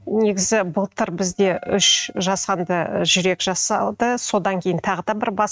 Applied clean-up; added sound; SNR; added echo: neural mask model RNNoise.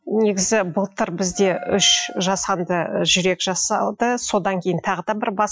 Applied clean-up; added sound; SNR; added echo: classical method Wiener filter.